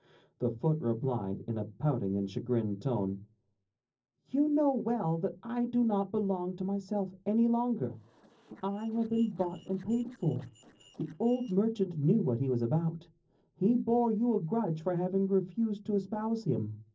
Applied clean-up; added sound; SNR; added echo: neural separator model SepFormer DNS4.